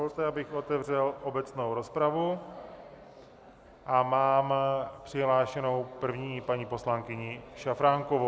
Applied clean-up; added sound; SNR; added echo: none; none; none; none.